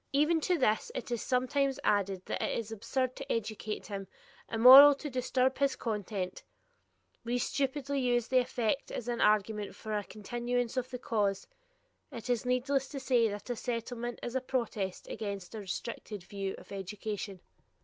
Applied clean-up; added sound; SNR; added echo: none; none; none; none.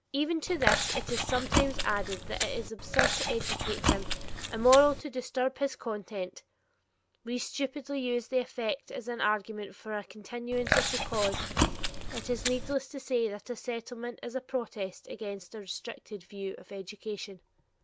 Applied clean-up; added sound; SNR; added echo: none; Chewing, mastication; -1 dB; none.